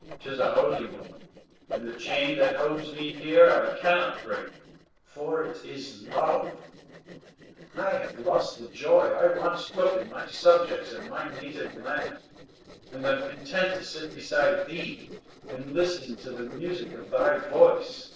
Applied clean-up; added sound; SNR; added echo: neural separator model SepFormer DNS4.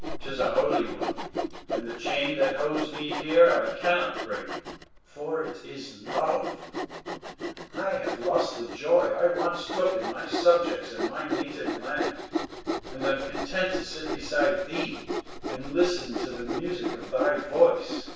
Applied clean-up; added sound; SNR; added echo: none; Sawing; 6 dB; reverberation time 0.7 s.